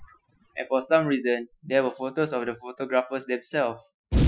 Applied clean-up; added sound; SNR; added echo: classical method Wiener filter.